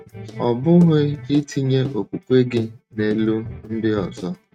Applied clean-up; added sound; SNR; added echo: neural mask model RNNoise.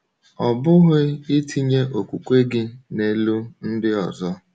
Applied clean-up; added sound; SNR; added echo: none; none; none; none.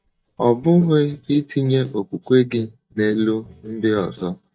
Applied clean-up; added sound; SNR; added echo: neural mask model DeepFilterNet 3.